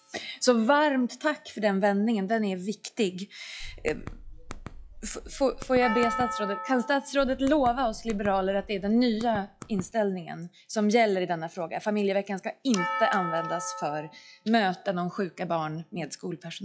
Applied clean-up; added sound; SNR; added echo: classical method log-MMSE.